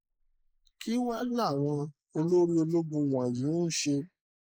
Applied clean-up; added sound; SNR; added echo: neural mask model Resemble Enhance denoiser.